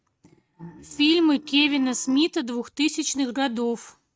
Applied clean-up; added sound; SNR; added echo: neural mask model RNNoise.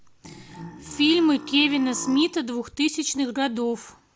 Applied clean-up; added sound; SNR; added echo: none; Burping, eructation; 15 dB; none.